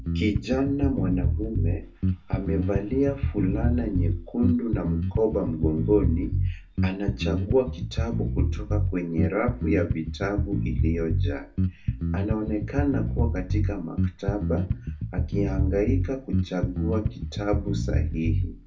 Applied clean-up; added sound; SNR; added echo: none; Bass guitar; -2 dB; reverberation time 0.2 s.